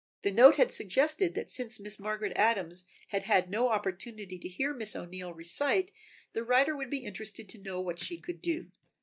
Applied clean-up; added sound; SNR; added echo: neural mask model DeepFilterNet 3.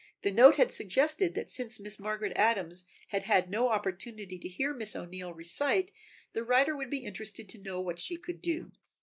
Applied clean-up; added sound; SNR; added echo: neural mask model Resemble Enhance denoiser.